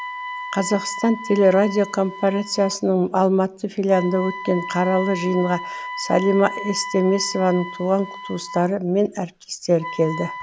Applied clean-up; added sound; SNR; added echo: none; Wind instrument, woodwind instrument; 12 dB; none.